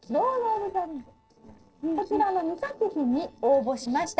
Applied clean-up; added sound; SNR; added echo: neural separator model SepFormer DNS4.